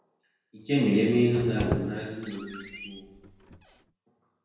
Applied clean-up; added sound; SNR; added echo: none; Squeak; 9 dB; reverberation time 1.0 s.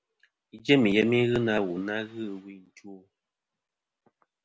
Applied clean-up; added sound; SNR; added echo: none; none; none; none.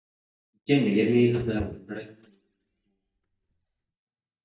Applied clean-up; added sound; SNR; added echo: neural mask model DeepFilterNet 3.